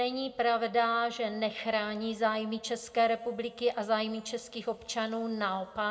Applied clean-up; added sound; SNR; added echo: none; none; none; reverberation time 2.0 s.